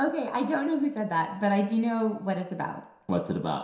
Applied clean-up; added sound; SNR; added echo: none; none; none; reverberation time 0.7 s.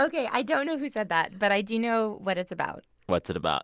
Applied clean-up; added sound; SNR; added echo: none; none; none; none.